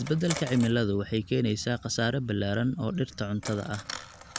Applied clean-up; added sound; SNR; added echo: none; Coin (dropping); 15 dB; none.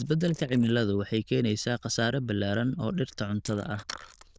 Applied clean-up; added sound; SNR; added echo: neural diffusion model UNIVERSE++.